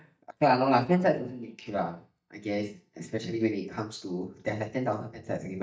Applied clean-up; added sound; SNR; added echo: neural mask model DeepFilterNet 3.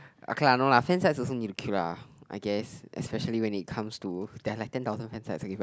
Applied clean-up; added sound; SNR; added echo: none; none; none; none.